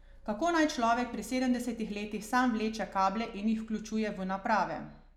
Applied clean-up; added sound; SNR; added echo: none; none; none; none.